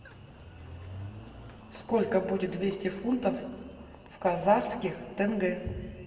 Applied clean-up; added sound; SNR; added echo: none; Engine; 17 dB; reverberation time 1.2 s.